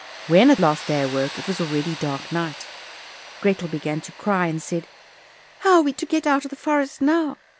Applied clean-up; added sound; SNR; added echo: none; Tools; 16 dB; none.